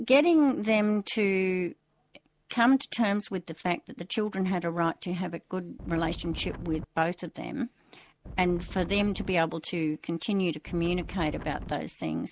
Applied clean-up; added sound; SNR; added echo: none; Wind; 11 dB; none.